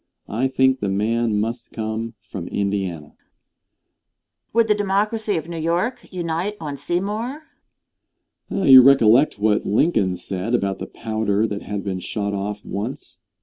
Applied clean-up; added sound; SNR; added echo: none; none; none; none.